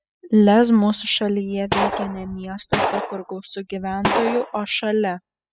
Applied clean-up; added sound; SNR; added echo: classical method spectral subtraction.